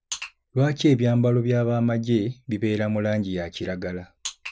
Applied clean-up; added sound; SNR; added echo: none; none; none; none.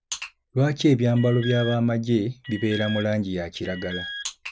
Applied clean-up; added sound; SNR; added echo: none; Alarm; 14 dB; none.